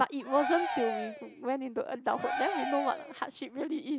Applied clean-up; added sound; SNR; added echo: none; Cheering; 4 dB; none.